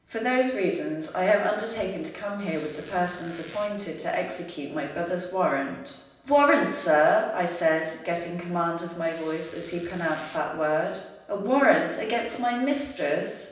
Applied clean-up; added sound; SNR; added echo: none; Squeak; 17 dB; reverberation time 0.9 s.